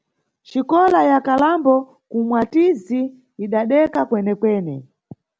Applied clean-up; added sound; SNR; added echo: none; none; none; none.